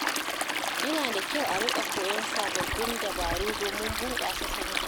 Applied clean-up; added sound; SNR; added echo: none; Stream; -4 dB; none.